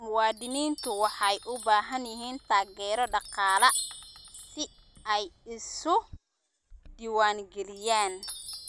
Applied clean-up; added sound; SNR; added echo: none; Chime; 10 dB; none.